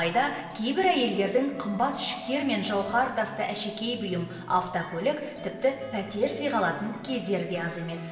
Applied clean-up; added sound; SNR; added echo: none; none; none; reverberation time 1.4 s.